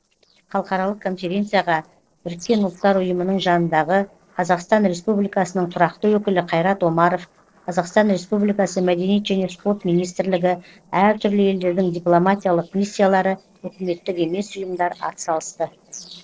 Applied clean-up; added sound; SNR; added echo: neural separator model SepFormer DNS4.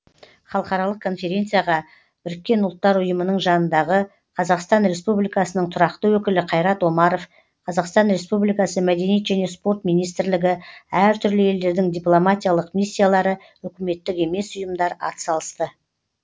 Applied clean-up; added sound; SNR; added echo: none; none; none; none.